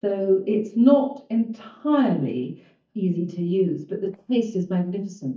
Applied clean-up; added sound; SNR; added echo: neural mask model DeepFilterNet 3.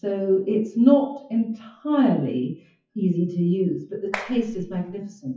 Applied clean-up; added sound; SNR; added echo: classical method WPE with log-MMSE.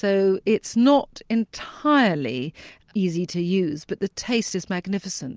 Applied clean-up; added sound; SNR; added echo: none; none; none; none.